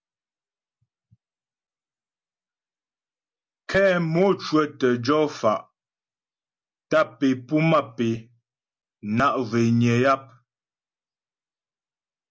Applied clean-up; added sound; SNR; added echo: none; none; none; none.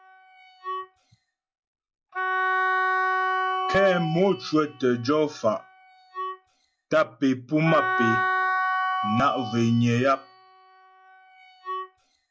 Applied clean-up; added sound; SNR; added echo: classical method log-MMSE.